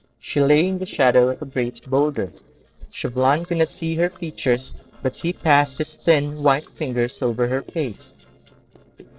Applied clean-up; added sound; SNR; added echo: neural separator model SepFormer DNS4.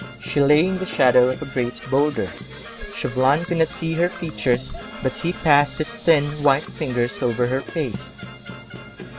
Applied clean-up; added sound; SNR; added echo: none; Brass instrument / Percussion; 14 dB; none.